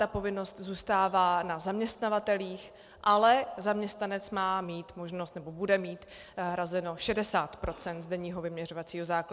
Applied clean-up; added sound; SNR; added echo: none; none; none; none.